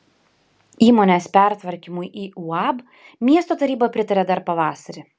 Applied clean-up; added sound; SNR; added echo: none; none; none; none.